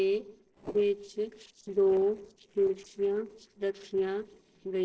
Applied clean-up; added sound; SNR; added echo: neural separator model SepFormer DNS4.